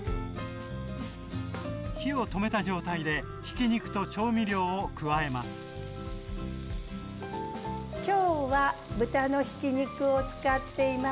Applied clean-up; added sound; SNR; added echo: none; none; none; none.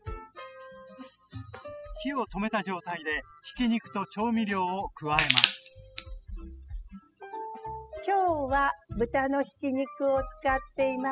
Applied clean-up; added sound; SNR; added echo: classical method spectral subtraction.